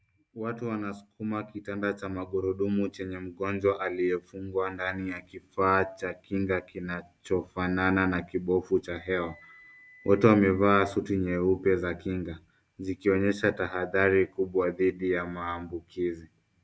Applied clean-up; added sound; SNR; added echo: none; none; none; none.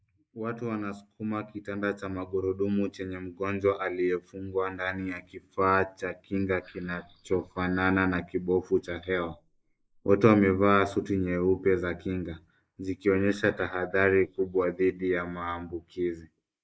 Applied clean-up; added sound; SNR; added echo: neural mask model Resemble Enhance denoiser.